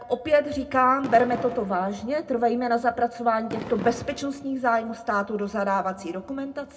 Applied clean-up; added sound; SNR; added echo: none; Fireworks; 13 dB; reverberation time 0.2 s.